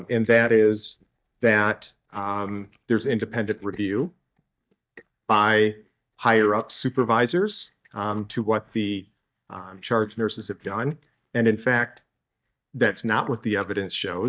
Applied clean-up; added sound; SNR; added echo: neural mask model DeepFilterNet 3.